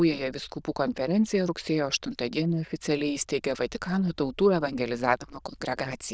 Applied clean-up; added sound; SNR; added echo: neural diffusion model UNIVERSE++.